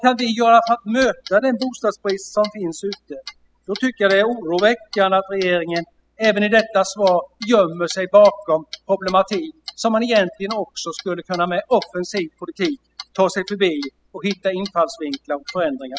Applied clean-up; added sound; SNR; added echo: classical method spectral subtraction.